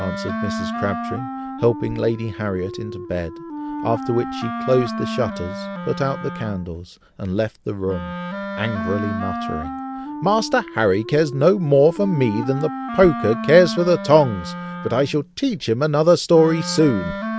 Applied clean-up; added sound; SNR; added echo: none; Wind instrument, woodwind instrument; 9 dB; none.